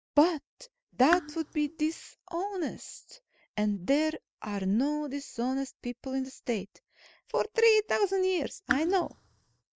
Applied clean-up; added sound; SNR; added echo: neural mask model DeepFilterNet 3.